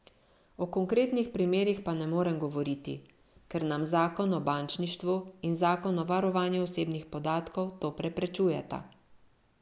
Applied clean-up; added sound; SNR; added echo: none; none; none; none.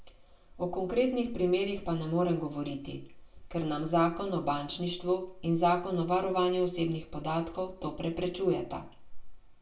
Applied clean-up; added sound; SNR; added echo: none; none; none; reverberation time 0.2 s.